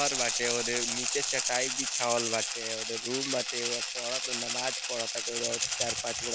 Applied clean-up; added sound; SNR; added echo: none; Rattle (instrument); -3 dB; none.